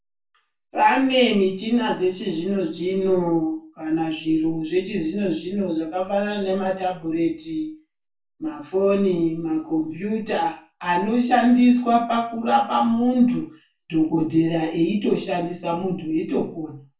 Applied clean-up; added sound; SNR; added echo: none; none; none; reverberation time 0.3 s.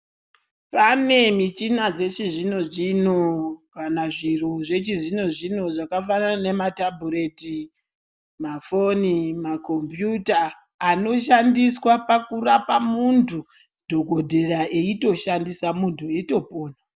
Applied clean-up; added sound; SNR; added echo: none; none; none; none.